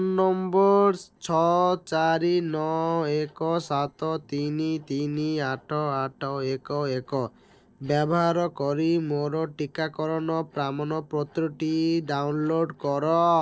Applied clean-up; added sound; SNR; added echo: neural separator model SepFormer DNS4.